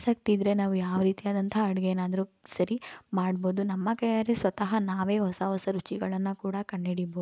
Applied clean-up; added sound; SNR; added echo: none; none; none; none.